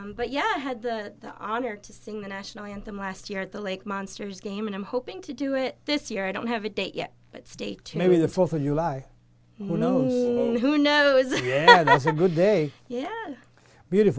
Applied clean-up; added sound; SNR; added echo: none; none; none; none.